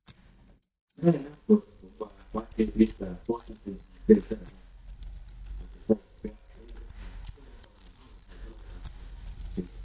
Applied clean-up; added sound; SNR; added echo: neural mask model DeepFilterNet 3.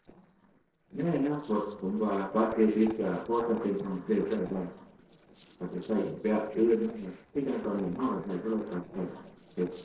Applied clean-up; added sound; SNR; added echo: neural separator model SepFormer DNS4.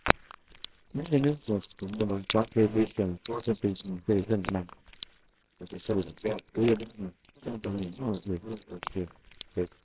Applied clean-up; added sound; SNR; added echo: neural separator model SepFormer WHAMR!.